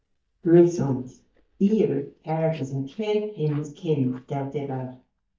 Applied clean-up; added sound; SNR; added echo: neural mask model DeepFilterNet 3.